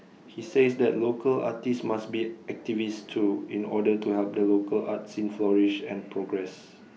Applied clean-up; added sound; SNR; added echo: none; none; none; none.